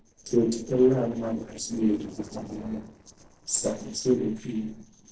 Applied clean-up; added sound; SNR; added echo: neural separator model SepFormer DNS4.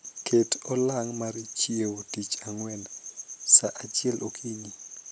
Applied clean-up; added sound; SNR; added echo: none; none; none; none.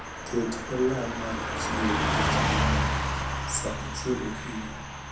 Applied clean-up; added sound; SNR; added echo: none; Car passing by / Truck; -3 dB; reverberation time 0.6 s.